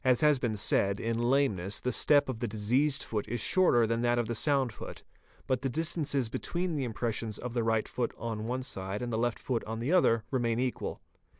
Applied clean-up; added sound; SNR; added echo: none; none; none; none.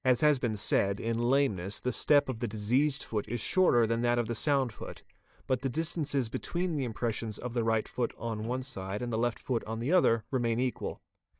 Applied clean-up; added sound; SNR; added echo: neural mask model DeepFilterNet 3.